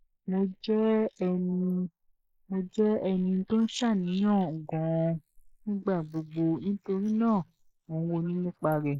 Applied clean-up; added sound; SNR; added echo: neural mask model Resemble Enhance denoiser.